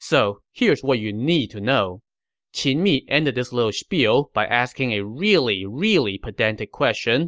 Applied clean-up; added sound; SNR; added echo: none; none; none; none.